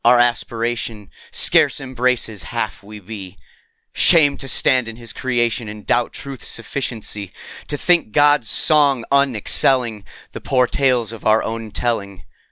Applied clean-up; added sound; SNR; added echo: none; none; none; none.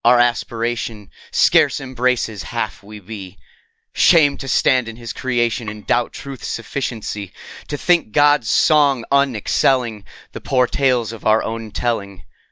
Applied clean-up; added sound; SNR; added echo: neural mask model DeepFilterNet 3.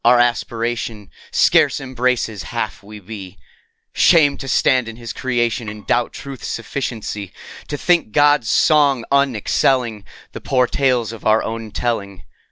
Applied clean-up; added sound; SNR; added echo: neural separator model SepFormer DNS4.